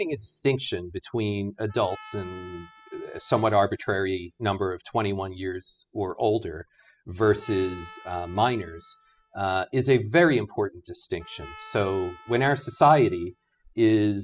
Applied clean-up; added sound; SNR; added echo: classical method spectral subtraction.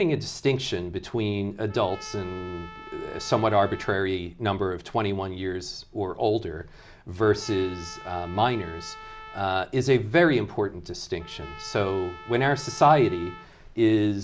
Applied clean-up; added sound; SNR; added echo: none; Trumpet; 19 dB; none.